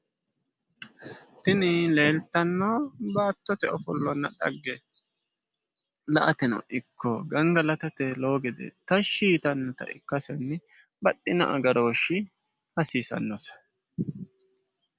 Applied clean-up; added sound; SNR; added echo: none; none; none; none.